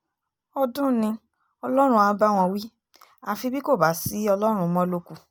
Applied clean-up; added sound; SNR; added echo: none; none; none; none.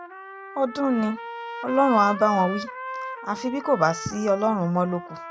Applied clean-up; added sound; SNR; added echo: none; Trumpet; 11 dB; none.